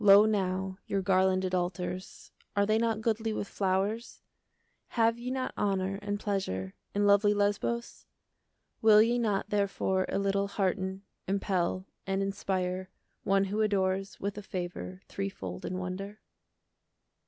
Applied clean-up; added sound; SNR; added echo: none; none; none; none.